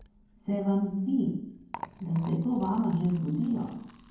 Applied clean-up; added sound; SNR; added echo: none; Liquid; 19 dB; reverberation time 0.9 s.